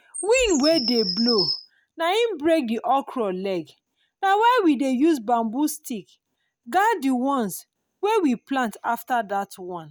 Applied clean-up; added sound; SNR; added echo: none; Bird vocalization, bird call, bird song; 6 dB; none.